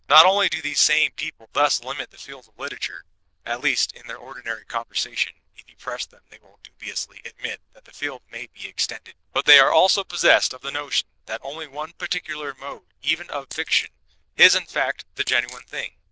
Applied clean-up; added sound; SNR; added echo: neural diffusion model UNIVERSE++.